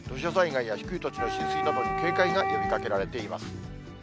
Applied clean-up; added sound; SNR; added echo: none; Wind instrument, woodwind instrument; 2 dB; none.